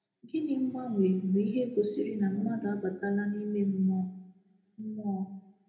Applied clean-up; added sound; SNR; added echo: none; none; none; reverberation time 0.7 s.